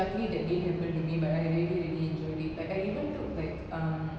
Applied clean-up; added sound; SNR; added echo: none; none; none; none.